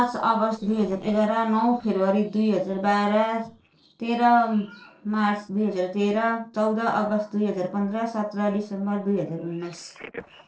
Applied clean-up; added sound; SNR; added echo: neural separator model SepFormer DNS4.